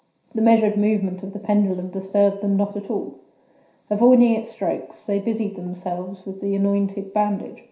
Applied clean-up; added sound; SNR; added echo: none; none; none; reverberation time 0.5 s.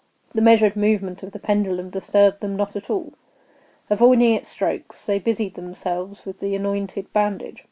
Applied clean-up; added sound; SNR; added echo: none; none; none; none.